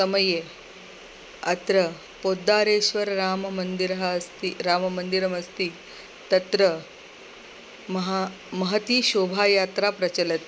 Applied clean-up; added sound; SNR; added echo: none; none; none; none.